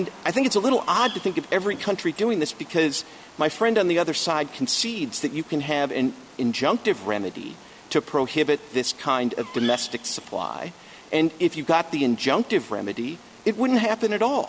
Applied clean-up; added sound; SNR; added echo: none; Bird vocalization, bird call, bird song; 20 dB; none.